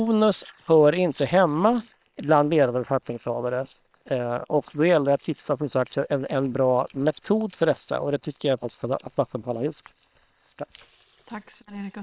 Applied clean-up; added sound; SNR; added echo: neural separator model SepFormer WHAM!.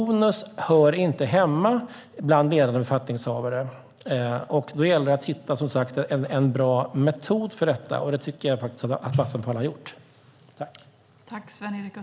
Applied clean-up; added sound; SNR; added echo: none; none; none; none.